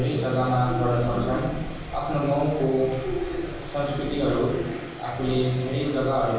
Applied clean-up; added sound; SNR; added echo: none; Bird / Dog; 13 dB; reverberation time 1.3 s.